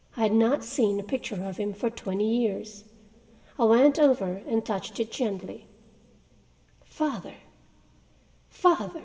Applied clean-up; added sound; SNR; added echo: none; none; none; reverberation time 2.9 s.